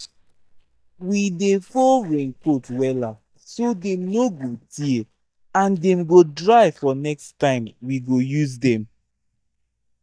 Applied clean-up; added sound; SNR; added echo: neural mask model DeepFilterNet 3.